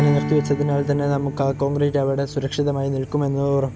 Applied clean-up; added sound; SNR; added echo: none; Strum; 9 dB; none.